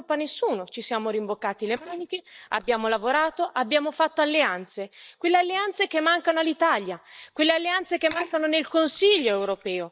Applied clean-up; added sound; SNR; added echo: neural mask model DeepFilterNet 3.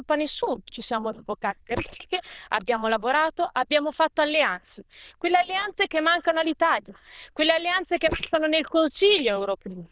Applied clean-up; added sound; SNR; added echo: neural diffusion model UNIVERSE++.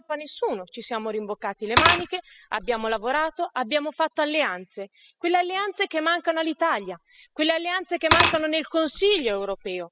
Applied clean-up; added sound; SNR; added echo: classical method spectral subtraction.